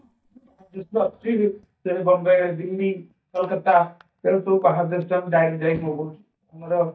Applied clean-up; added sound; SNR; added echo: neural mask model DeepFilterNet 3.